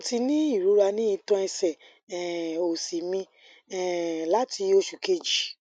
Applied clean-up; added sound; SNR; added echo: none; none; none; none.